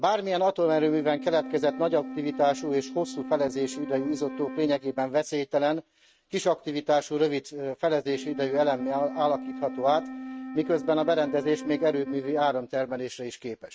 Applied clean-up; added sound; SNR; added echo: neural mask model RNNoise.